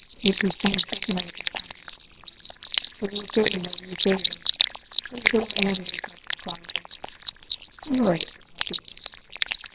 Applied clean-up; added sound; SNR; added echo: neural separator model SepFormer WHAMR!.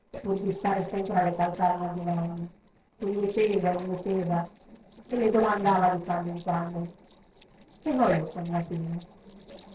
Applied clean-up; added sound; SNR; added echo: neural separator model SepFormer DNS4.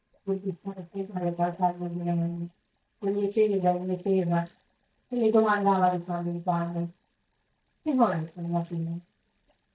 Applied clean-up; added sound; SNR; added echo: neural mask model DeepFilterNet 3.